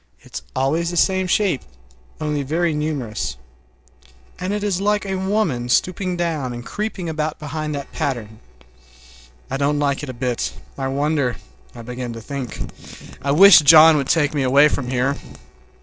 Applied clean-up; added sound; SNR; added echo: neural separator model SepFormer DNS4.